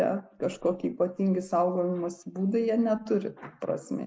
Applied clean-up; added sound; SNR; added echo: neural mask model Resemble Enhance denoiser.